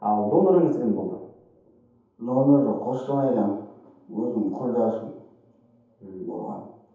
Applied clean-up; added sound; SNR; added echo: none; none; none; reverberation time 0.7 s.